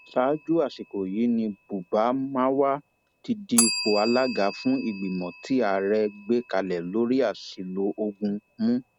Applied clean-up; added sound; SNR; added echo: none; Bell; 11 dB; none.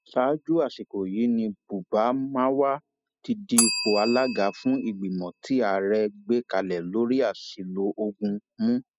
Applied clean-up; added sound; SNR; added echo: classical method spectral subtraction.